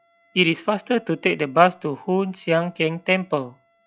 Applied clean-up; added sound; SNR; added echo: classical method log-MMSE.